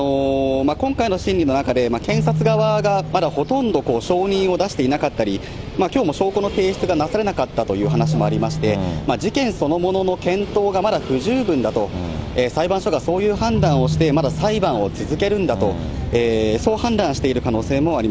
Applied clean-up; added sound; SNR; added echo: none; Keyboard (musical); 10 dB; none.